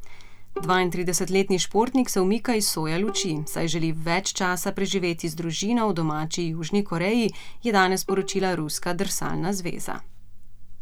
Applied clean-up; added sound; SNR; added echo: none; Bowed string instrument; 18 dB; none.